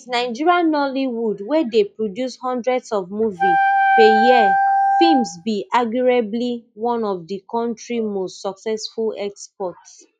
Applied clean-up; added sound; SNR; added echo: classical method log-MMSE.